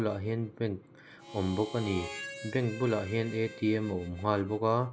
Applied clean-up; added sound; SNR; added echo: none; Harmonica; 15 dB; none.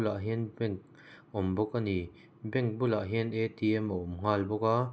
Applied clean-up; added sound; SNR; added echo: none; none; none; none.